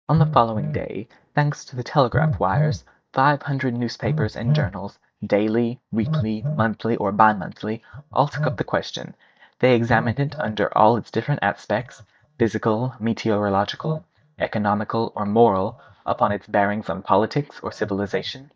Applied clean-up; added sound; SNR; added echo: neural mask model DeepFilterNet 3.